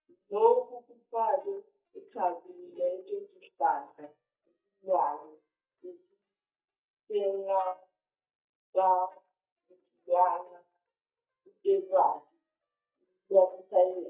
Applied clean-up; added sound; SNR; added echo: neural mask model DeepFilterNet 3.